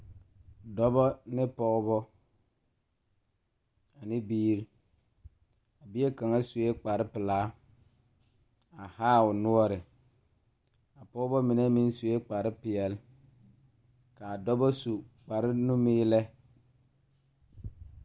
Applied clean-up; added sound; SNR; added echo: none; none; none; none.